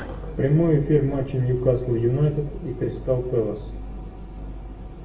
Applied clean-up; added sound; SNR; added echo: none; none; none; reverberation time 0.6 s.